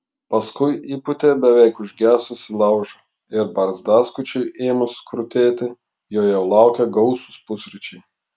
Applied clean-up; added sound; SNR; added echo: none; none; none; none.